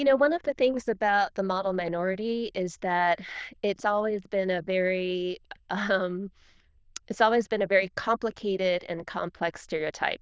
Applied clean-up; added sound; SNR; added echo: neural diffusion model UNIVERSE++.